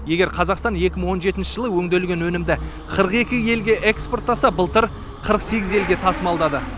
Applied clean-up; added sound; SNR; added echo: none; Motorcycle / Accelerating, revving, vroom; 10 dB; none.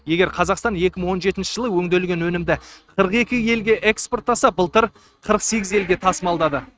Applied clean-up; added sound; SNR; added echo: neural mask model RNNoise.